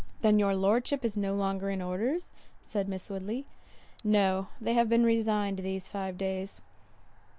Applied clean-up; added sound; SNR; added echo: none; none; none; none.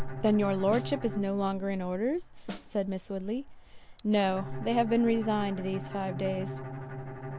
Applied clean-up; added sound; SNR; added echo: none; Bowed string instrument + Snare drum; 11 dB; none.